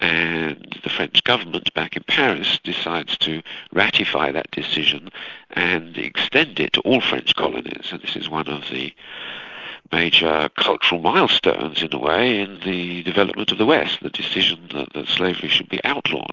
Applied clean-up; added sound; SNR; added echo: neural mask model Resemble Enhance denoiser.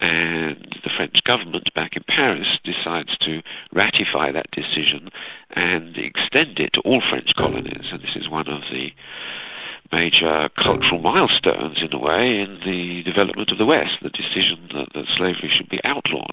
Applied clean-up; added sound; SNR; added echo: none; Piano; 13 dB; none.